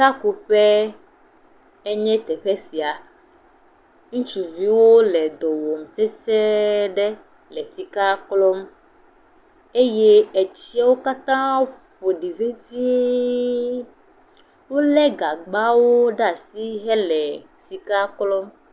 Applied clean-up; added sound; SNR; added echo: none; none; none; none.